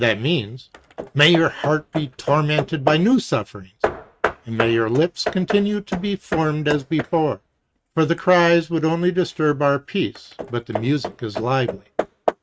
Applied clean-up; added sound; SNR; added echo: neural mask model RNNoise.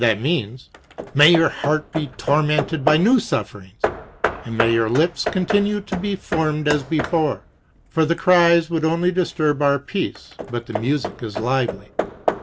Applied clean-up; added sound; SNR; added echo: none; Hammer / Wood; 9 dB; none.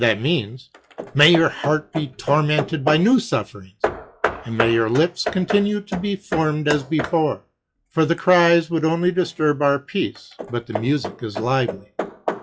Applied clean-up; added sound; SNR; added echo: classical method log-MMSE.